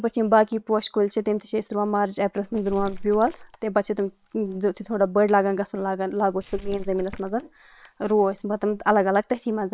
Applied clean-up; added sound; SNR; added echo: neural separator model SepFormer WHAM!.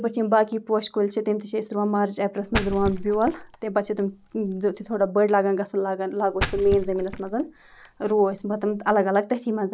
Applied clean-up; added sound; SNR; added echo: none; Splash, splatter; 10 dB; none.